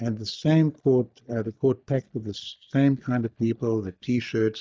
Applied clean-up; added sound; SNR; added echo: neural mask model DeepFilterNet 3.